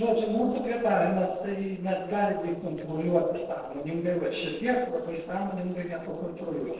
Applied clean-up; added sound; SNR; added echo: neural separator model SepFormer DNS4.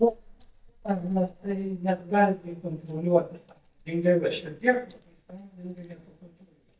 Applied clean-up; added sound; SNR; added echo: neural mask model DeepFilterNet 3.